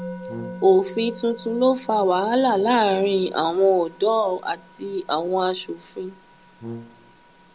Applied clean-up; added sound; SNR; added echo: none; Musical instrument + Brass instrument; 17 dB; none.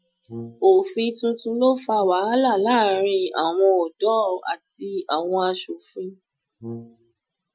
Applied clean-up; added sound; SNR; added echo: classical method Wiener filter.